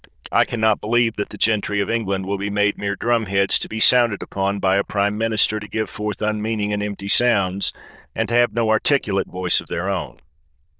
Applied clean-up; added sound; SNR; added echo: neural diffusion model UNIVERSE++.